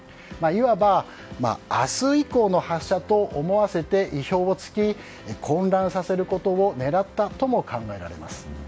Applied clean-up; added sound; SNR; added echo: none; none; none; none.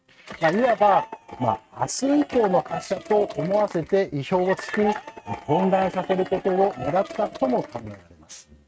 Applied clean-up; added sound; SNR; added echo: neural mask model RNNoise.